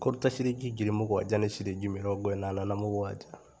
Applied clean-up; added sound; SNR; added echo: none; none; none; none.